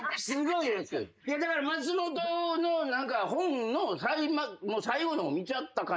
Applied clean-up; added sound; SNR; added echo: neural mask model Resemble Enhance denoiser.